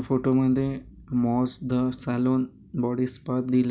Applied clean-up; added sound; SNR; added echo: none; none; none; none.